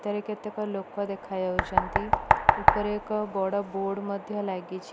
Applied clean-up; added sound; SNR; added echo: none; Knock; -4 dB; none.